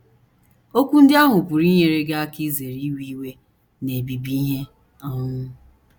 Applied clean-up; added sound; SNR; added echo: none; none; none; none.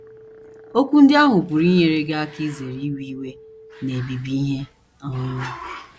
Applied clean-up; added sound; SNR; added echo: none; Growling + Telephone; 20 dB; none.